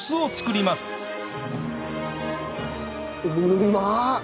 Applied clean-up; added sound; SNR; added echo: none; none; none; none.